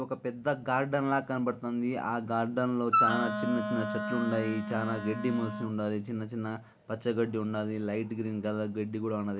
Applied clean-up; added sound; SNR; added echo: none; Wind instrument, woodwind instrument; 1 dB; none.